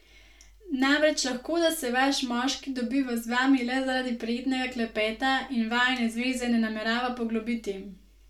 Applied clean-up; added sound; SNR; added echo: none; none; none; reverberation time 0.3 s.